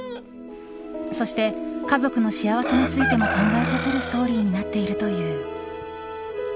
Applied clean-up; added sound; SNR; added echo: none; Chicken, rooster; 9 dB; none.